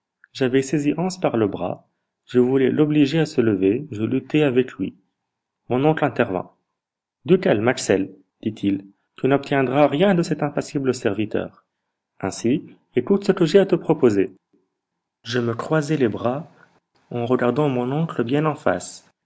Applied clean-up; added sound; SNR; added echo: none; none; none; none.